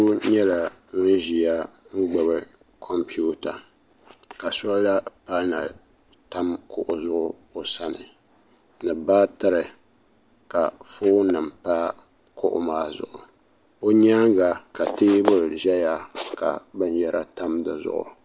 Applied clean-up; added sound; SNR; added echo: none; none; none; none.